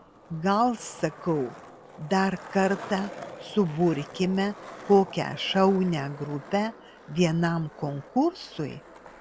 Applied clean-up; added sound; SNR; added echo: none; Skateboard; 17 dB; none.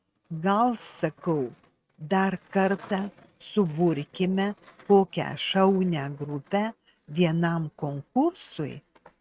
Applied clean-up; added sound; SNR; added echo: neural mask model RNNoise.